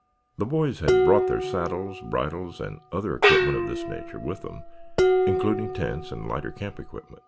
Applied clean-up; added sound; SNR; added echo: none; Gong + Dishes, pots, and pans; -3 dB; none.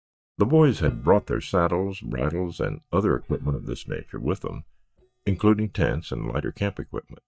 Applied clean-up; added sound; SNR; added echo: neural mask model DeepFilterNet 3.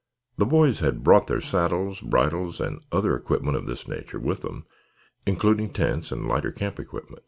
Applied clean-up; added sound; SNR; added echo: none; none; none; none.